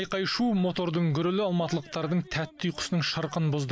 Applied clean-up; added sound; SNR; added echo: none; none; none; none.